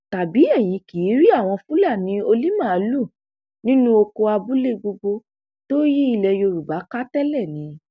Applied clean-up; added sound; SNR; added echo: none; none; none; none.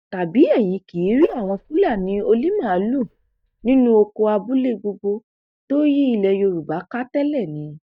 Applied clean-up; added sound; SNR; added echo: neural mask model DeepFilterNet 3.